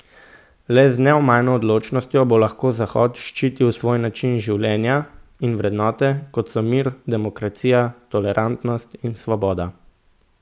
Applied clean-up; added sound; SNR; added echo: none; none; none; none.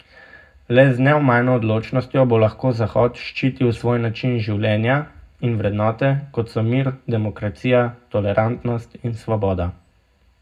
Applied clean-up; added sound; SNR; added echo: none; none; none; reverberation time 0.3 s.